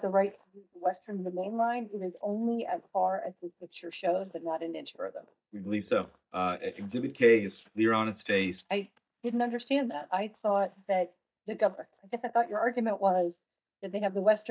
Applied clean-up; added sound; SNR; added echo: neural mask model DeepFilterNet 3.